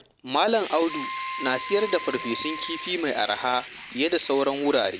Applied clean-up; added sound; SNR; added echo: none; Sink (filling or washing) / Water tap, faucet / Liquid + Wind instrument, woodwind instrument; 9 dB; none.